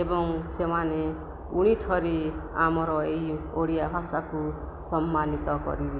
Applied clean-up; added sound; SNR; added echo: none; none; none; none.